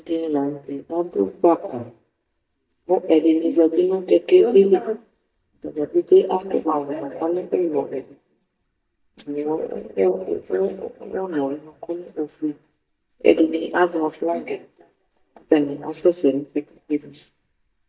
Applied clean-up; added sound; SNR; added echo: neural mask model DeepFilterNet 3.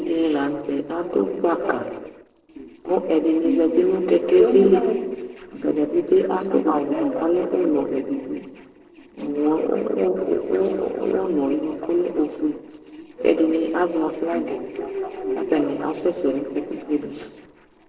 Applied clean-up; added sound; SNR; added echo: neural separator model SepFormer DNS4.